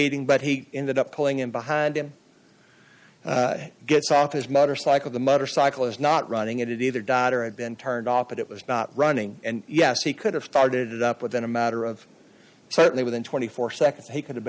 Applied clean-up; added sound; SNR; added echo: none; none; none; none.